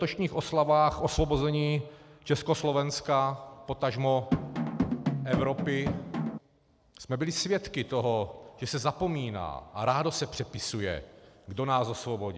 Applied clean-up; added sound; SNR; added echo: none; Drum; 1 dB; none.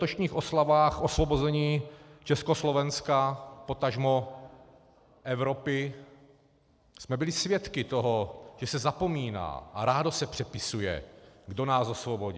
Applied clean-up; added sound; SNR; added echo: none; none; none; none.